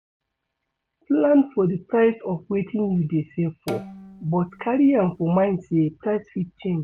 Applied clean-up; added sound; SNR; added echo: none; Bowed string instrument; 18 dB; none.